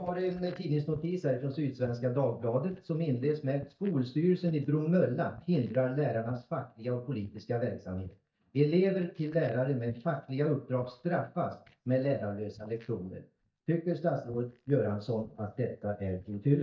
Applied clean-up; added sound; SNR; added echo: neural mask model DeepFilterNet 3.